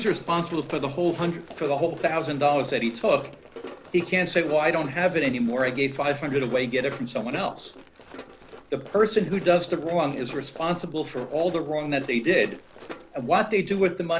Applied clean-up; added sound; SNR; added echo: none; Run; 17 dB; none.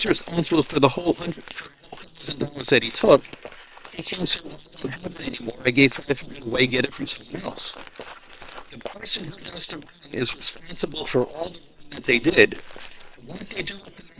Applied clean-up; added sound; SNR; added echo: neural separator model SepFormer WHAM!.